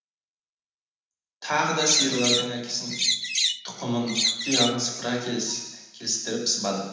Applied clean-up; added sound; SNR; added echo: none; Bird; -2 dB; reverberation time 1.1 s.